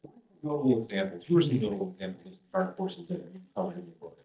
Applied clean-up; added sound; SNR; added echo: neural mask model DeepFilterNet 3.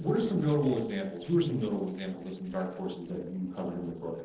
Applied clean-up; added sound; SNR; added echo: neural separator model SepFormer DNS4.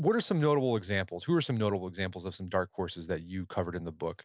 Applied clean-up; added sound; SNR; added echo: none; none; none; none.